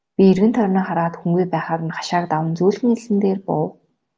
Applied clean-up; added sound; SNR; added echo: none; none; none; none.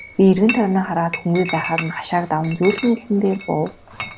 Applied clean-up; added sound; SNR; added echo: none; Chatter / Chink, clink; 13 dB; none.